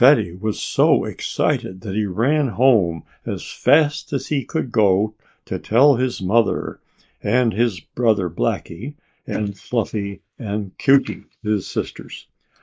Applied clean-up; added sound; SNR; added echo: neural mask model Resemble Enhance denoiser.